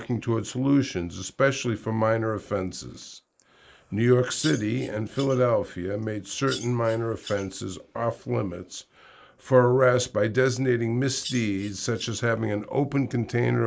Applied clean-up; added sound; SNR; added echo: neural mask model Resemble Enhance denoiser.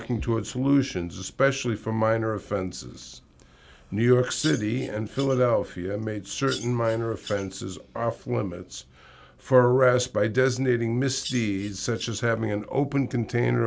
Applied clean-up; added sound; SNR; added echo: none; Bird vocalization, bird call, bird song; 16 dB; none.